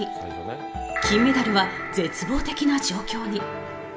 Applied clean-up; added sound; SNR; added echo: none; none; none; none.